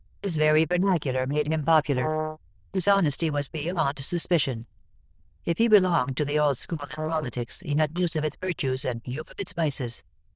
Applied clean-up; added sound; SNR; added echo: neural diffusion model UNIVERSE++.